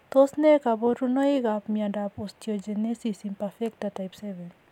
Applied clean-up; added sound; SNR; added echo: none; none; none; none.